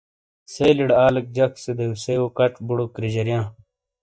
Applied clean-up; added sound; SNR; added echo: neural mask model DeepFilterNet 3.